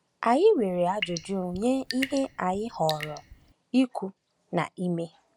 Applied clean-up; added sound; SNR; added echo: none; Drip / Sink (filling or washing) / Water tap, faucet / Water; 12 dB; none.